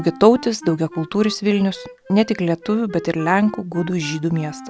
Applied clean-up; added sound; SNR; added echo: none; Wind instrument, woodwind instrument; 18 dB; none.